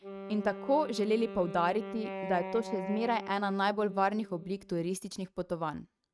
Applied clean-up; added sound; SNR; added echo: neural mask model RNNoise.